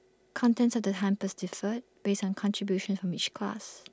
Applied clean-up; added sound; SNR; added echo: none; none; none; none.